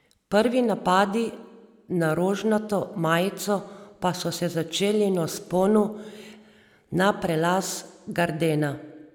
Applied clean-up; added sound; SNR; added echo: none; none; none; none.